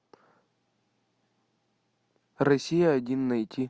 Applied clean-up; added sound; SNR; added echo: none; none; none; none.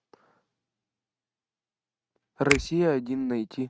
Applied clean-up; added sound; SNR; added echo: neural mask model RNNoise.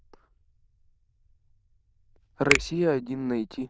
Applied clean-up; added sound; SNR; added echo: neural diffusion model UNIVERSE++.